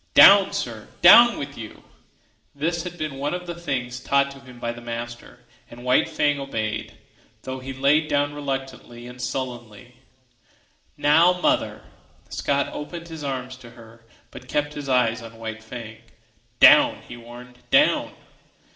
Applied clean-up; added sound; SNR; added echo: none; none; none; reverberation time 1.1 s.